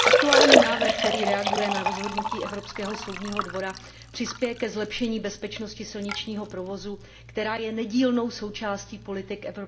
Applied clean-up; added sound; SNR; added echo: none; Liquid; -3 dB; reverberation time 0.5 s.